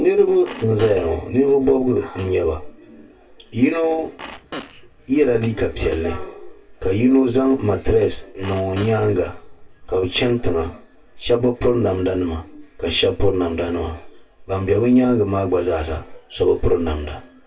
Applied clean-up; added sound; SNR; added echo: none; Fart; 19 dB; reverberation time 0.2 s.